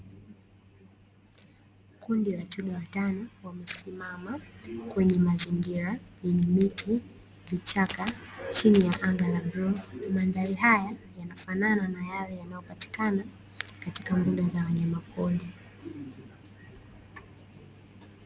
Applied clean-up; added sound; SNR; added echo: none; Coin (dropping); 8 dB; none.